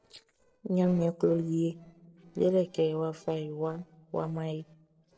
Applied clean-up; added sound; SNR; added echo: neural separator model SepFormer DNS4.